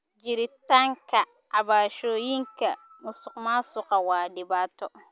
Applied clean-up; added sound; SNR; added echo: none; none; none; none.